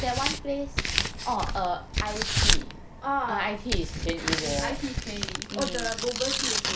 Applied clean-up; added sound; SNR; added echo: none; Tearing; -2 dB; none.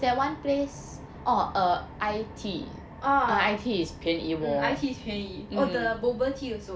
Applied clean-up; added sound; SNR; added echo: none; none; none; none.